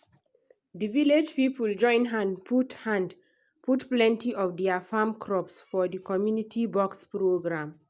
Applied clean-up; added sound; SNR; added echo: none; none; none; none.